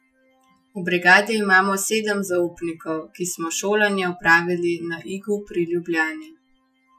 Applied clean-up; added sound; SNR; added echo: classical method Wiener filter.